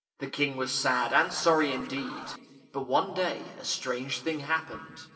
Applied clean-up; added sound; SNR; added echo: none; Scratching (performance technique); 15 dB; reverberation time 2.0 s.